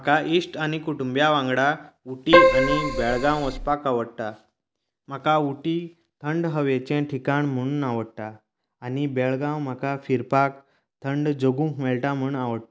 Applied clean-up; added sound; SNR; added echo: none; Keyboard (musical); -5 dB; none.